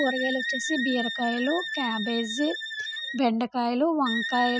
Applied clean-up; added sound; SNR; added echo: classical method spectral subtraction.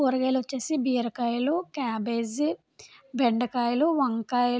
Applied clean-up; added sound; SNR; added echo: none; none; none; none.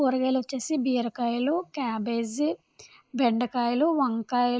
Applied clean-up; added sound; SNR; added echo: neural mask model Resemble Enhance denoiser.